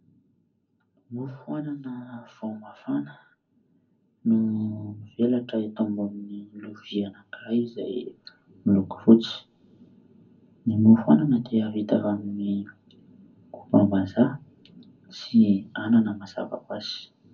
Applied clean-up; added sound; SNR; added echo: none; none; none; reverberation time 0.4 s.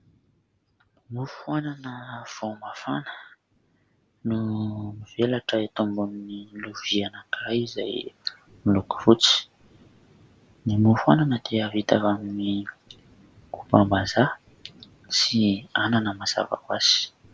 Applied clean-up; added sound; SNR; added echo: none; none; none; none.